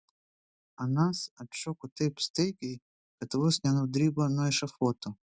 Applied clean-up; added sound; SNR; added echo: none; none; none; none.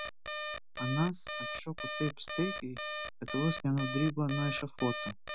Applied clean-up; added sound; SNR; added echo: none; Alarm; -3 dB; none.